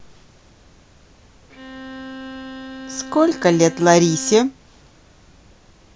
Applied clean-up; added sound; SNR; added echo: none; Bowed string instrument; 14 dB; none.